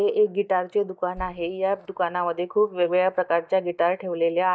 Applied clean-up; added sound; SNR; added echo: neural mask model DeepFilterNet 3.